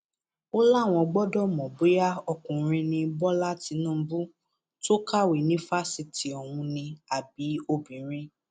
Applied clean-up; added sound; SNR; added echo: none; none; none; none.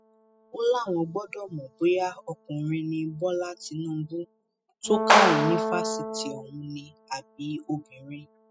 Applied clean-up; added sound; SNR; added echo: classical method spectral subtraction.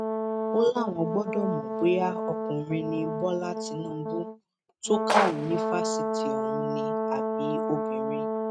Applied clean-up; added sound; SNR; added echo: neural mask model RNNoise.